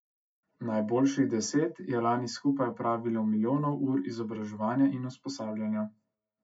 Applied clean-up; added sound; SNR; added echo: none; none; none; reverberation time 0.3 s.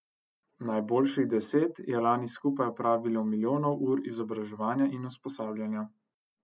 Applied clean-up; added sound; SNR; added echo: none; none; none; none.